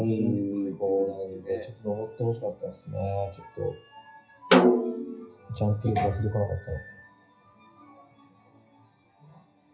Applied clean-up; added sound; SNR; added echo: classical method WPE with log-MMSE.